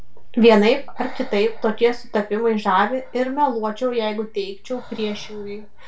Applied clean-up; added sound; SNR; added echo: none; Breathing; 10 dB; reverberation time 0.3 s.